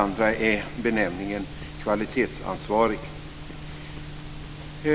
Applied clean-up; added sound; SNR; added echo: none; none; none; none.